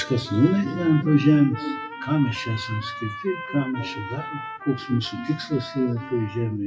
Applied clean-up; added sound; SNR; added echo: classical method WPE with log-MMSE.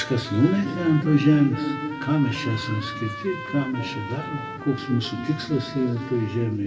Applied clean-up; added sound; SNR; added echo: none; Trumpet; 13 dB; reverberation time 2.4 s.